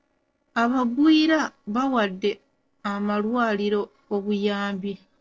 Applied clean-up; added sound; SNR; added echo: neural separator model SepFormer DNS4.